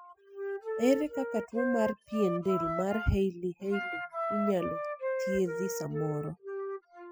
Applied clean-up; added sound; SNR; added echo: classical method spectral subtraction.